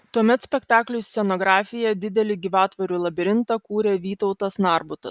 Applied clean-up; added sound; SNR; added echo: none; none; none; none.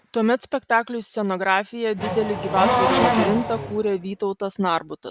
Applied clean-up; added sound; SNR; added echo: none; Race car, auto racing / Accelerating, revving, vroom; -1 dB; none.